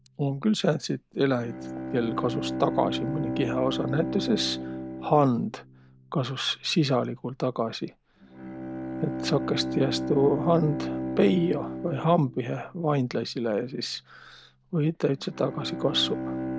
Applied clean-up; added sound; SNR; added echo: none; Bowed string instrument; 7 dB; none.